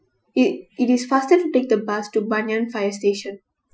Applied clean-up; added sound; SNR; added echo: classical method Wiener filter.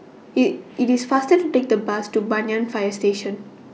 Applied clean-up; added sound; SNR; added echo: none; none; none; none.